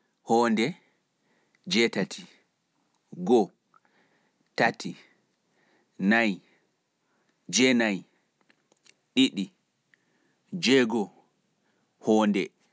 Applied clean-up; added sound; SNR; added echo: none; none; none; none.